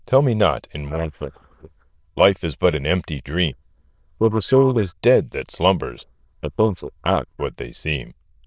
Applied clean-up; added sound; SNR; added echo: neural diffusion model UNIVERSE++.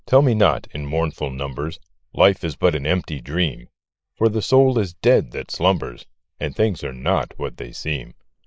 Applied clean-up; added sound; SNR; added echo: neural mask model Resemble Enhance denoiser.